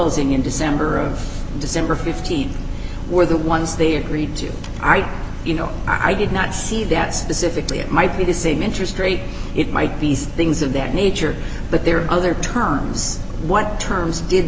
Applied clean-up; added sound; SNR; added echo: none; none; none; none.